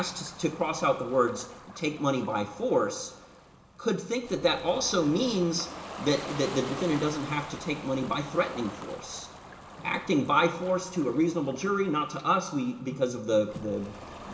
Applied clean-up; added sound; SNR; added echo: none; Ocean; 15 dB; reverberation time 0.4 s.